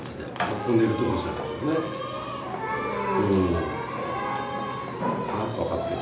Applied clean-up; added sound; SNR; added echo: none; Fart; 20 dB; none.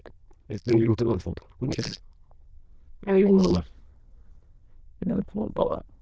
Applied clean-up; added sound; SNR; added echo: neural diffusion model UNIVERSE++.